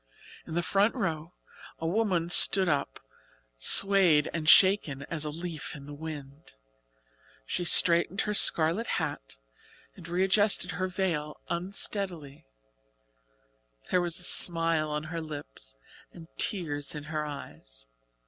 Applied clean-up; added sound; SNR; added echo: none; none; none; none.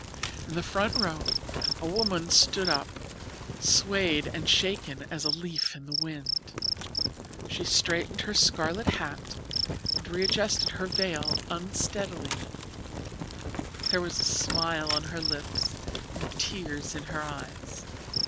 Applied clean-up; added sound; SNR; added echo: none; Fire + Cricket; 2 dB; none.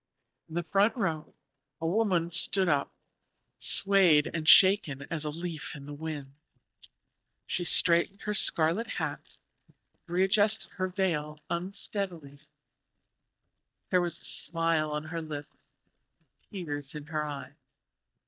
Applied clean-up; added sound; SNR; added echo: neural mask model DeepFilterNet 3.